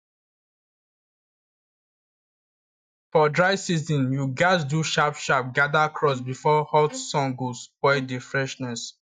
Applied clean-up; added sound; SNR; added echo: neural mask model DeepFilterNet 3.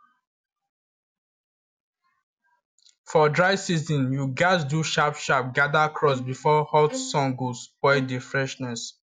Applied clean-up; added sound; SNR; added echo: none; Bowed string instrument; 13 dB; none.